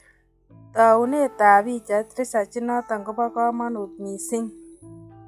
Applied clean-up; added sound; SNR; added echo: classical method log-MMSE.